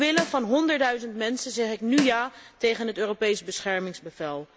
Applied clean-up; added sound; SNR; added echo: none; Snare drum; 7 dB; none.